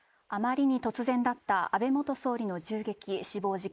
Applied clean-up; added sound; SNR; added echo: neural mask model Resemble Enhance denoiser.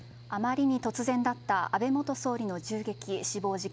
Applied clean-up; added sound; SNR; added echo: none; Mechanical fan; 18 dB; none.